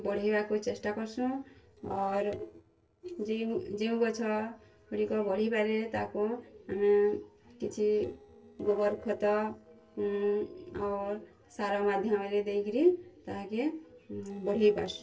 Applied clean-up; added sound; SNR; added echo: neural separator model SepFormer DNS4.